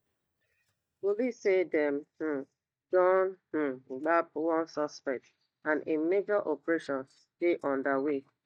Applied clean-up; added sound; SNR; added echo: neural mask model DeepFilterNet 3.